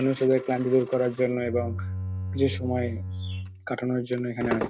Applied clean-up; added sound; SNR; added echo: neural mask model RNNoise.